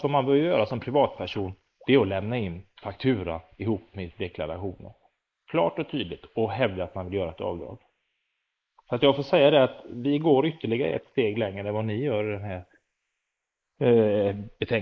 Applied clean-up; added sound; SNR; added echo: neural mask model Resemble Enhance denoiser.